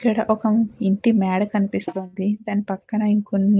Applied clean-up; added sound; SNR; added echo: neural mask model DeepFilterNet 3.